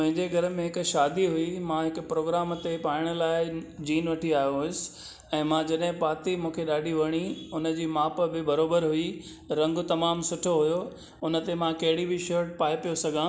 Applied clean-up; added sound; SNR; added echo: none; none; none; none.